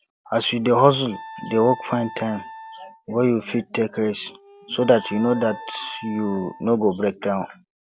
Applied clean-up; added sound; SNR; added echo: none; Wind instrument, woodwind instrument; 18 dB; none.